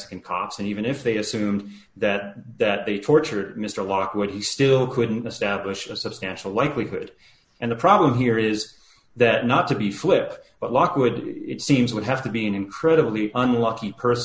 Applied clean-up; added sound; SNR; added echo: none; none; none; none.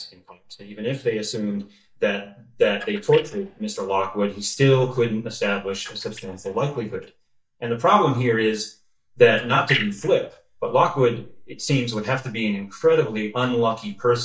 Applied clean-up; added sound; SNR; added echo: neural mask model DeepFilterNet 3.